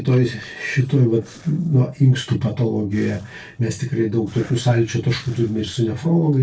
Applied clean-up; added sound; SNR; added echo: neural separator model SepFormer DNS4.